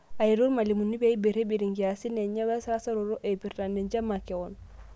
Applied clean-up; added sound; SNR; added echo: none; none; none; none.